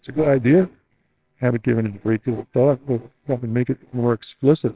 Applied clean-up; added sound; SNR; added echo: neural separator model SepFormer WHAMR!.